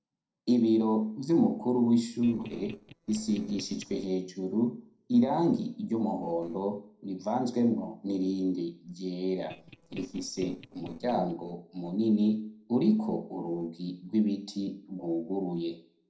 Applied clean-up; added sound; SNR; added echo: neural separator model SepFormer DNS4.